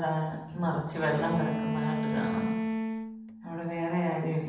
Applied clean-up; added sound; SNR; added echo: none; Bowed string instrument; 2 dB; reverberation time 0.9 s.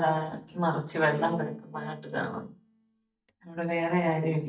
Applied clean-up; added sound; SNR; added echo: neural mask model DeepFilterNet 3.